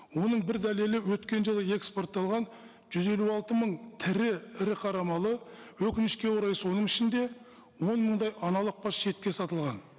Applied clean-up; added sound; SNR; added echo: none; none; none; none.